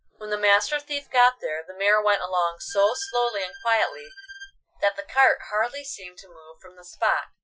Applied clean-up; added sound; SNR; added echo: classical method Wiener filter.